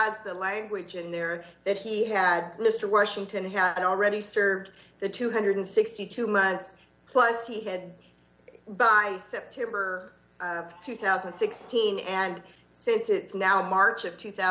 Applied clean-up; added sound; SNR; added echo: none; none; none; none.